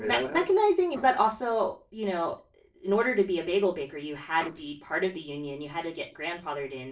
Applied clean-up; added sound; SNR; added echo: neural separator model SepFormer DNS4.